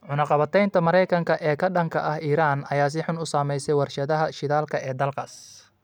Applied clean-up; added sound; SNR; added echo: none; none; none; none.